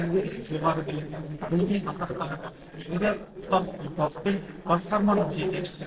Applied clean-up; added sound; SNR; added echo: neural separator model SepFormer DNS4.